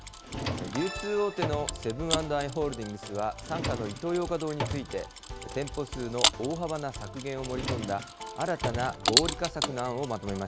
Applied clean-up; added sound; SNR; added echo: none; Mechanisms + Drawer open or close; 2 dB; none.